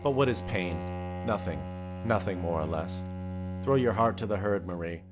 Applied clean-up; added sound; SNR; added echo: none; Bowed string instrument; 7 dB; none.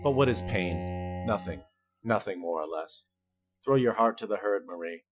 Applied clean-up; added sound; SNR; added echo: classical method Wiener filter.